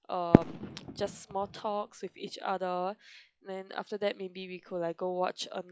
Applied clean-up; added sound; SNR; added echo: classical method log-MMSE.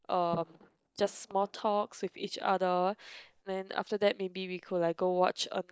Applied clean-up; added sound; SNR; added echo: neural mask model DeepFilterNet 3.